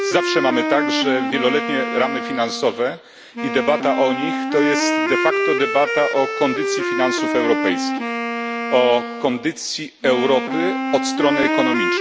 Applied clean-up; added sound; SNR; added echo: none; Wind instrument, woodwind instrument; 2 dB; none.